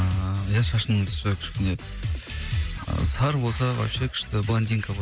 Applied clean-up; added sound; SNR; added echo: none; none; none; none.